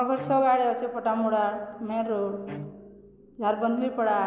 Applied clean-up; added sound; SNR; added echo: none; Bowed string instrument; 19 dB; none.